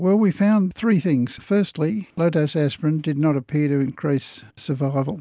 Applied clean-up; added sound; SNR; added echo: none; none; none; none.